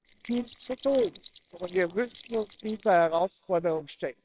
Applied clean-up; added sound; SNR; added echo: neural separator model SepFormer WHAMR!.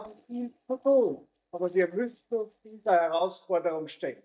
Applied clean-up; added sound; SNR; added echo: neural mask model DeepFilterNet 3.